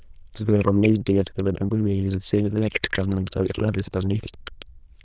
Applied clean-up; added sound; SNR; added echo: neural diffusion model UNIVERSE++.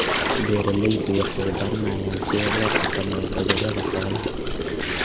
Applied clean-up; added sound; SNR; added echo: none; Gurgling; -1 dB; none.